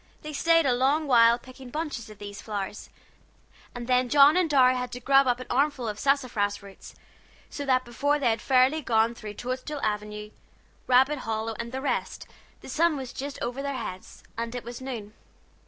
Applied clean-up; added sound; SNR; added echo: none; none; none; none.